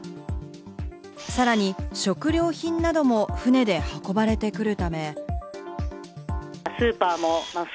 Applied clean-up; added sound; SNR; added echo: none; Camera; 14 dB; none.